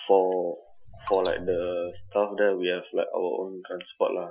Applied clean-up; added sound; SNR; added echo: classical method Wiener filter.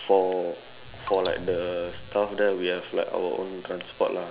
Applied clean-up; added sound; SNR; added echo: none; Raindrop; 17 dB; none.